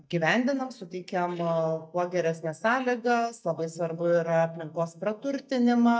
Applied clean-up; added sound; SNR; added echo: neural mask model DeepFilterNet 3.